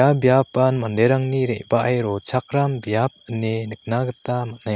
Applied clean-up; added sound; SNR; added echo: none; none; none; none.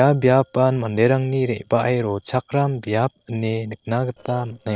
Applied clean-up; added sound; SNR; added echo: neural separator model SepFormer DNS4.